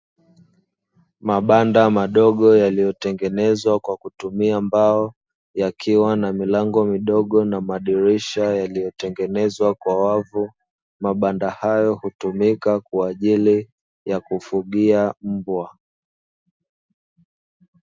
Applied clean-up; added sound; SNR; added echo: none; none; none; none.